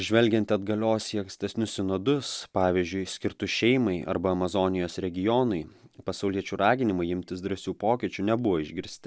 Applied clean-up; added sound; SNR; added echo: none; none; none; none.